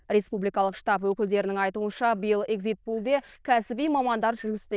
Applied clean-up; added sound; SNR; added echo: neural diffusion model UNIVERSE++.